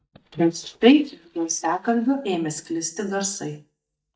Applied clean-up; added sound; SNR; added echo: neural mask model DeepFilterNet 3.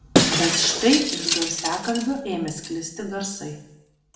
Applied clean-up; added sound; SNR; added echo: none; Shatter; 0 dB; reverberation time 0.7 s.